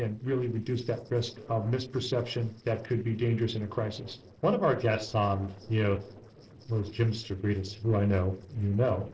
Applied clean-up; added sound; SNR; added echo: neural separator model SepFormer DNS4.